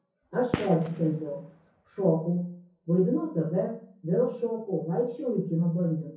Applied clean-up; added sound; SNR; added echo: none; Gunshot, gunfire; 12 dB; reverberation time 0.5 s.